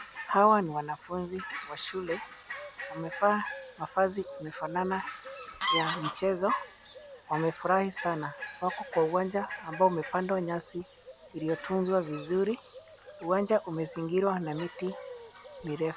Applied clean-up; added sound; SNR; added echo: none; Fowl; 11 dB; none.